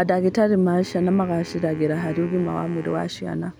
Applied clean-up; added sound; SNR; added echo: none; Wind instrument, woodwind instrument; 19 dB; none.